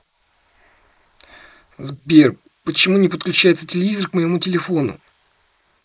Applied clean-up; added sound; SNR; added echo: neural mask model Resemble Enhance denoiser.